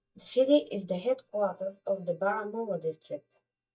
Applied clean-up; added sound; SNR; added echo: neural mask model DeepFilterNet 3.